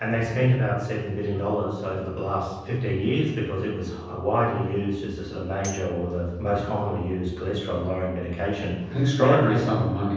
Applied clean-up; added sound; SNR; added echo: none; Tambourine; 19 dB; reverberation time 1.1 s.